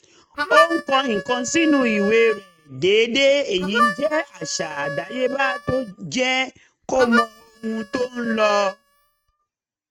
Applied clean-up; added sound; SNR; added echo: neural mask model RNNoise.